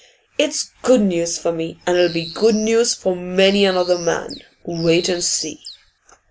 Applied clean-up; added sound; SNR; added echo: none; Bird; 15 dB; none.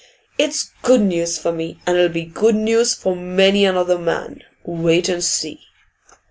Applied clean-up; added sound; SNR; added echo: none; none; none; none.